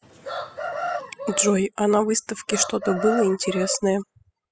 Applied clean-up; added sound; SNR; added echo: classical method spectral subtraction.